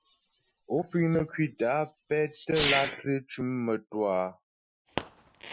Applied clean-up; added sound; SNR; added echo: classical method Wiener filter.